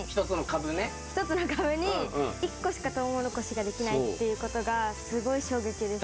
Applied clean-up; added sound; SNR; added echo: none; none; none; none.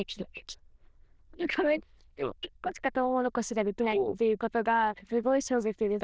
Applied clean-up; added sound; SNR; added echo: neural diffusion model UNIVERSE++.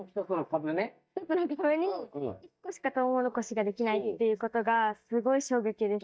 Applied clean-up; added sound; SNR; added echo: neural mask model DeepFilterNet 3.